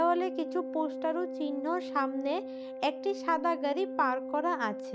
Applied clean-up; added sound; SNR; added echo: none; Organ; 7 dB; none.